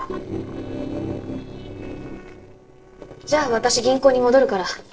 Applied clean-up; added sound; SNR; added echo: neural separator model SepFormer DNS4.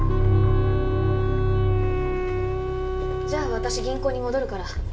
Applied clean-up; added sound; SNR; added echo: none; Wind instrument, woodwind instrument; 6 dB; reverberation time 0.4 s.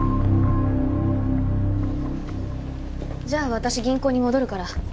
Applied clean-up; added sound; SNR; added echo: none; none; none; none.